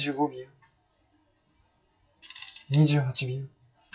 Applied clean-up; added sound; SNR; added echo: classical method WPE with log-MMSE.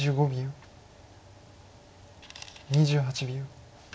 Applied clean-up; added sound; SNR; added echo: none; none; none; none.